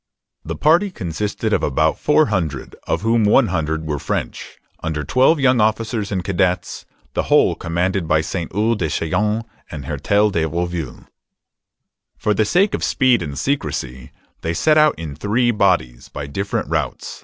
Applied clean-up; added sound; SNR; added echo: none; none; none; none.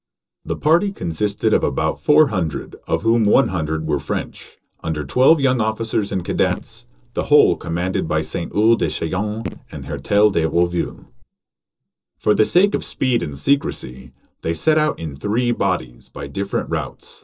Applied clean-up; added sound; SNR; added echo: neural separator model SepFormer DNS4.